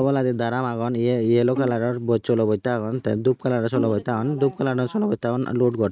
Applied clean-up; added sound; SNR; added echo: neural mask model RNNoise.